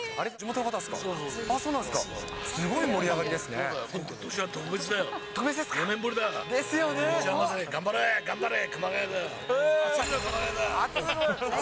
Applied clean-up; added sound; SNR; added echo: none; Bowed string instrument; 12 dB; none.